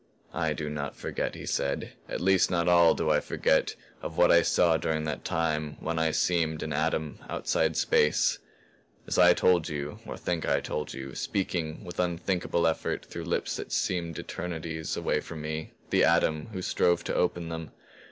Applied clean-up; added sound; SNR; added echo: none; none; none; none.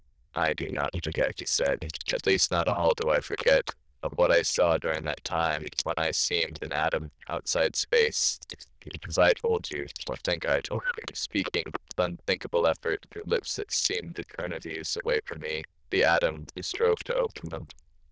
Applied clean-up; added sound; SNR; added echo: neural diffusion model UNIVERSE++.